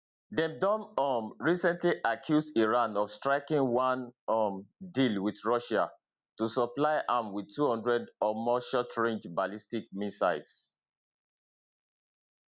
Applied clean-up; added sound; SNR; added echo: none; none; none; none.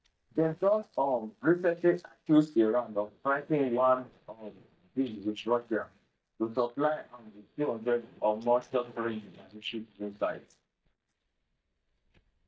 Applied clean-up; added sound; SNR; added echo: neural mask model DeepFilterNet 3.